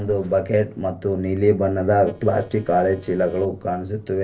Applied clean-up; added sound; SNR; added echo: neural separator model SepFormer DNS4.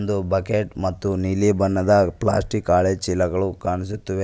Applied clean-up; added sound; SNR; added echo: none; none; none; none.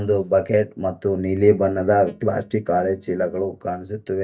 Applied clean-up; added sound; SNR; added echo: neural mask model DeepFilterNet 3.